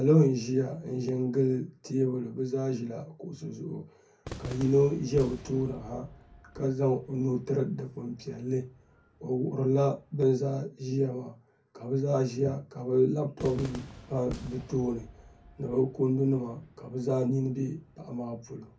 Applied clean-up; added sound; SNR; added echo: none; Cheering / Fireworks; 20 dB; reverberation time 0.3 s.